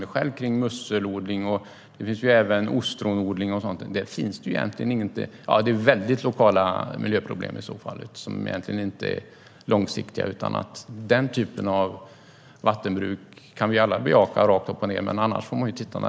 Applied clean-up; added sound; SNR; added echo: none; none; none; none.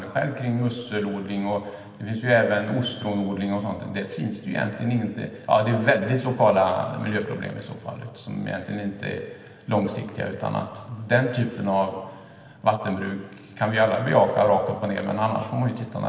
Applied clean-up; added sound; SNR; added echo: none; none; none; reverberation time 2.1 s.